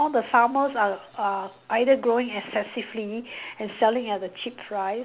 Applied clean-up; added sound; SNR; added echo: none; none; none; none.